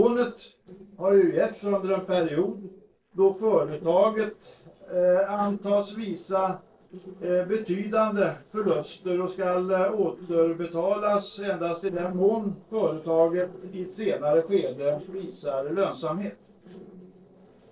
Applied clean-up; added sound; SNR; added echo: neural separator model SepFormer DNS4.